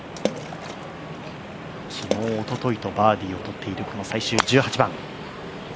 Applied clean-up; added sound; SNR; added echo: none; Water / Splash, splatter; 9 dB; none.